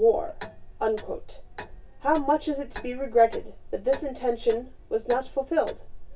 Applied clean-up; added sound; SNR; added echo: none; Clock; 15 dB; reverberation time 0.2 s.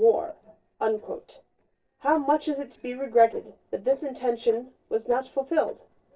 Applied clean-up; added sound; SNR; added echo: neural separator model SepFormer DNS4.